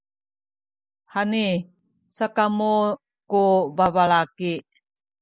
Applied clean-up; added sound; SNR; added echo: none; none; none; none.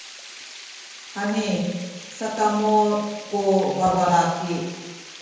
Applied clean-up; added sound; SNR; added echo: none; Water; 17 dB; reverberation time 1.2 s.